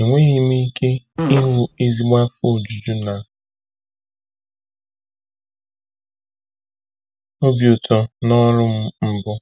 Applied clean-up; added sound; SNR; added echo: none; Fart; 4 dB; none.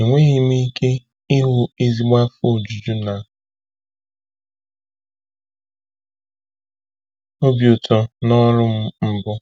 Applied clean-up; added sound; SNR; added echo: none; none; none; none.